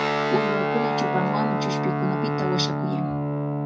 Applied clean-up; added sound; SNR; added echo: none; Guitar; -5 dB; reverberation time 0.4 s.